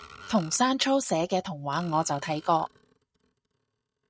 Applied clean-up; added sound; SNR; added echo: neural mask model RNNoise.